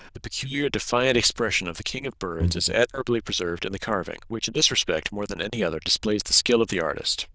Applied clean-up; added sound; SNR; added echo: neural diffusion model UNIVERSE++.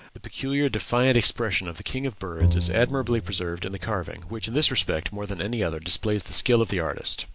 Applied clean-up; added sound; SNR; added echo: none; Bowed string instrument; 4 dB; none.